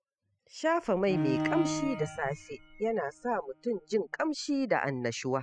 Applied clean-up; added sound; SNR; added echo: classical method spectral subtraction.